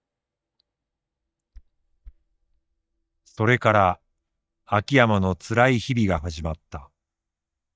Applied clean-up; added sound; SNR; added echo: neural mask model DeepFilterNet 3.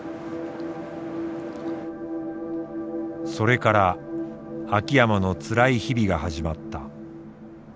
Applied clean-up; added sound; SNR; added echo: none; none; none; none.